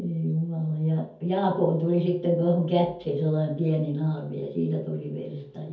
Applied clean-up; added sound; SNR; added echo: none; none; none; reverberation time 0.5 s.